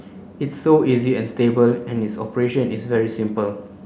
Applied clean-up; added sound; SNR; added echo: none; none; none; none.